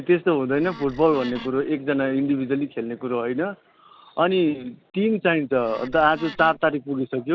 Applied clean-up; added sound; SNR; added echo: none; Wood; 17 dB; none.